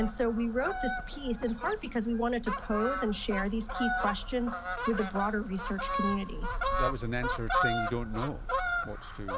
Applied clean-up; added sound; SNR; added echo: none; Fowl; 1 dB; none.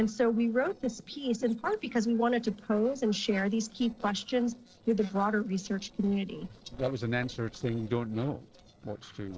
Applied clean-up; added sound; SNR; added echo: neural separator model SepFormer DNS4.